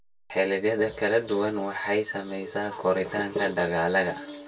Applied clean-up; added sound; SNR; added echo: none; none; none; reverberation time 0.1 s.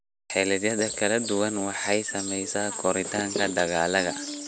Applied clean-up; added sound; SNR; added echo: none; none; none; none.